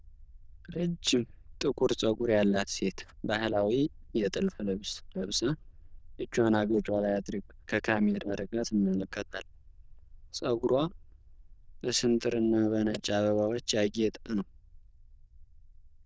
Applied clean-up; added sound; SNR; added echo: neural diffusion model UNIVERSE++.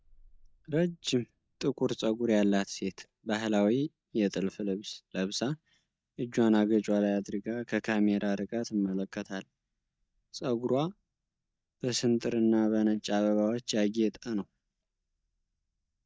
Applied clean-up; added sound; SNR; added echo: neural mask model DeepFilterNet 3.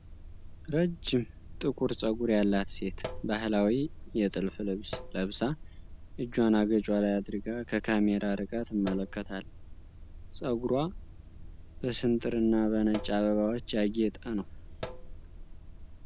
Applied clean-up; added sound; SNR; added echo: none; Sink (filling or washing); 12 dB; none.